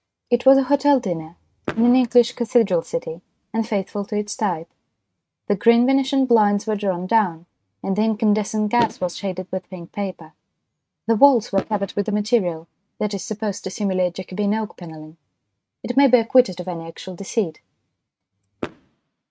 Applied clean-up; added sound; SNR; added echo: neural mask model RNNoise.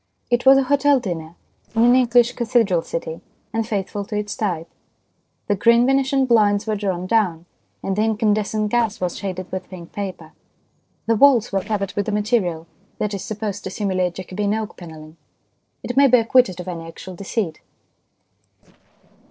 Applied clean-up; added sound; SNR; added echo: neural separator model SepFormer DNS4.